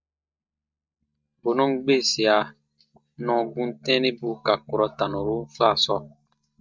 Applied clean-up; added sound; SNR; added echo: neural mask model DeepFilterNet 3.